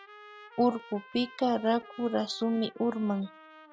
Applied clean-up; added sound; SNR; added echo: none; Trumpet; 20 dB; none.